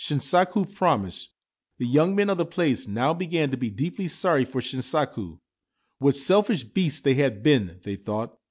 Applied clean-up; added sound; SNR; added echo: none; none; none; none.